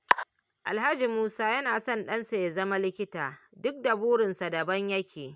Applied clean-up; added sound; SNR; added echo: none; none; none; none.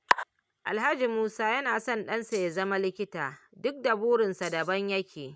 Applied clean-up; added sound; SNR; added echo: none; Rattle (instrument); 20 dB; none.